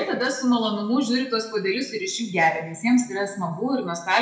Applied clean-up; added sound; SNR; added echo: none; none; none; reverberation time 0.6 s.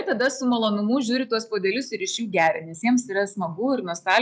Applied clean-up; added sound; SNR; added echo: none; none; none; none.